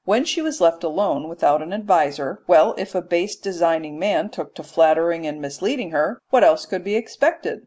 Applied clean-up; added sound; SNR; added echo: none; none; none; none.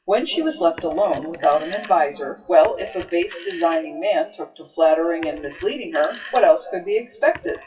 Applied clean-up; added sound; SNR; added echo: classical method WPE with log-MMSE.